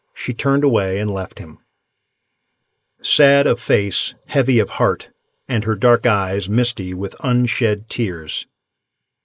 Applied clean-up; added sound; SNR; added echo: neural mask model Resemble Enhance denoiser.